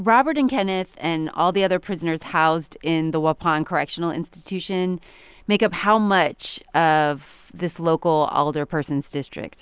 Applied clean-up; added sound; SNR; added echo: none; none; none; none.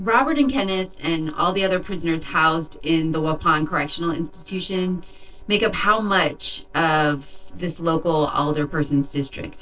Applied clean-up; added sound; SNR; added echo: neural separator model SepFormer DNS4.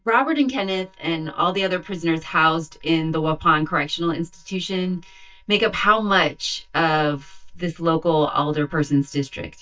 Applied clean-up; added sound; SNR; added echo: neural mask model DeepFilterNet 3.